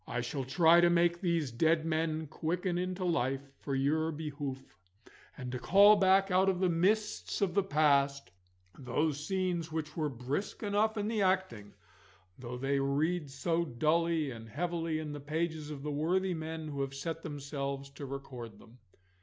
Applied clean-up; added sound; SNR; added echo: none; none; none; none.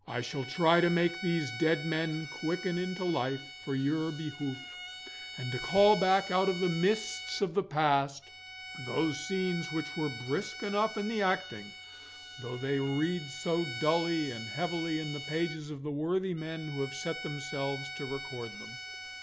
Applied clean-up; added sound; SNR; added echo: none; Bowed string instrument; 11 dB; none.